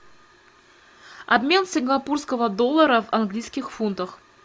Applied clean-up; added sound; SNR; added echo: none; none; none; none.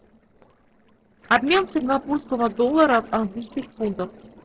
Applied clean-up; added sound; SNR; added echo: neural separator model SepFormer DNS4.